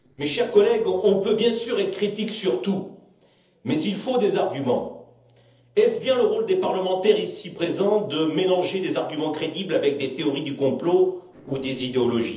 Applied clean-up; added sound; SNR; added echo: neural separator model SepFormer DNS4.